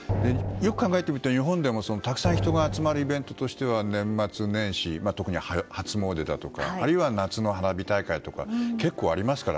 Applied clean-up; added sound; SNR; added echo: none; Drum; 4 dB; none.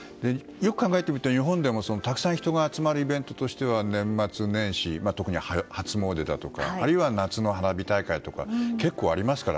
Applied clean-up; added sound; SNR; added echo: none; none; none; none.